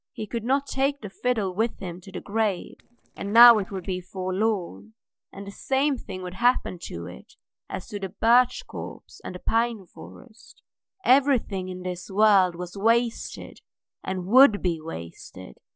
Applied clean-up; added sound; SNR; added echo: neural separator model SepFormer DNS4.